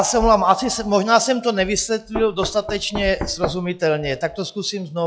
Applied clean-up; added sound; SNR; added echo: classical method log-MMSE.